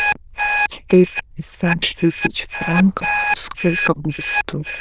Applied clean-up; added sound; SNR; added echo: neural diffusion model UNIVERSE++.